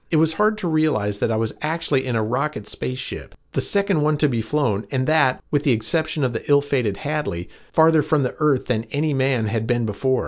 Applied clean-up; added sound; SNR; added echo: none; none; none; none.